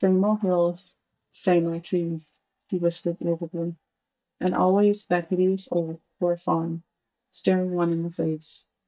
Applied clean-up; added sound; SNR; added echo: neural mask model DeepFilterNet 3.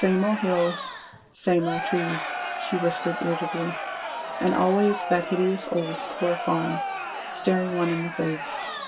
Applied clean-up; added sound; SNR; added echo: none; Crowd; 6 dB; reverberation time 0.1 s.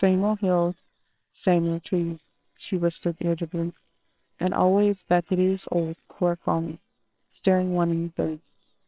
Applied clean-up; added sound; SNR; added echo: neural separator model SepFormer WHAMR!.